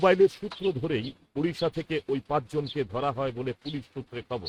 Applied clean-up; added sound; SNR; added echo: neural mask model RNNoise.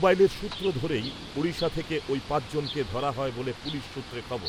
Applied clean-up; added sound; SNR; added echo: none; Bird; 12 dB; none.